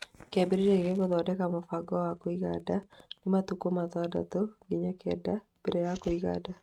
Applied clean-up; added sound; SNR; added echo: neural mask model RNNoise.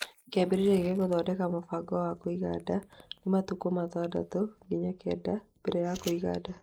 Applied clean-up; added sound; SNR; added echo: neural mask model Resemble Enhance denoiser.